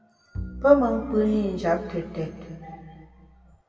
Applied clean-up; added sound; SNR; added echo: none; Bowed string instrument; 15 dB; reverberation time 2.0 s.